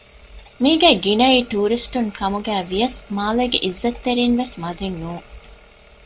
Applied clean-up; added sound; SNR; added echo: none; none; none; none.